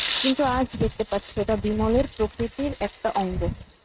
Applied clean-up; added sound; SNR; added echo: neural mask model RNNoise.